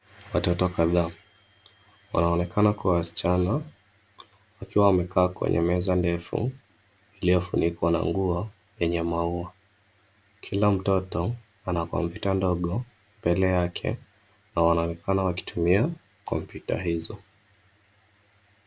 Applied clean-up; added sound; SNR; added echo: none; none; none; none.